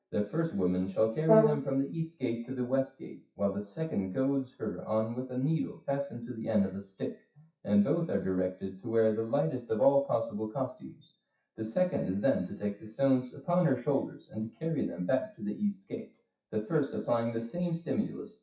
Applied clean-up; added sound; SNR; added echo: classical method WPE with log-MMSE.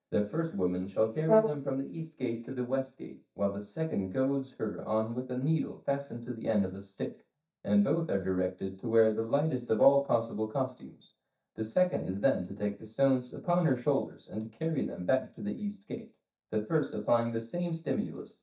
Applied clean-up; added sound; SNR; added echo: neural mask model DeepFilterNet 3.